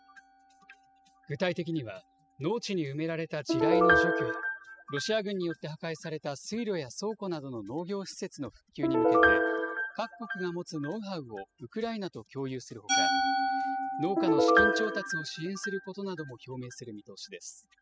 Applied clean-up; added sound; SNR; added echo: classical method spectral subtraction.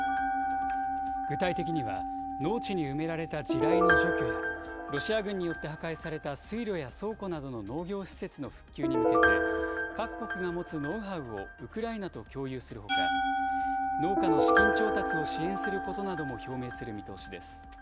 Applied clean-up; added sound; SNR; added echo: none; Piano + Musical instrument; -5 dB; none.